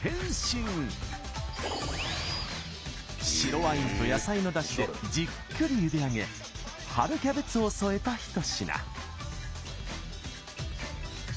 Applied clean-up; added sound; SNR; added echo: none; none; none; none.